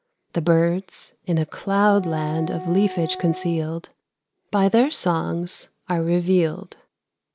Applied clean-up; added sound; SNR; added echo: none; Wind instrument, woodwind instrument; 14 dB; none.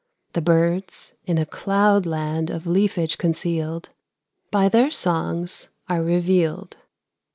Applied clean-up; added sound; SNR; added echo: none; none; none; none.